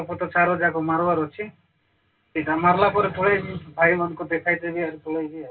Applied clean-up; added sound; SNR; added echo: none; none; none; reverberation time 0.2 s.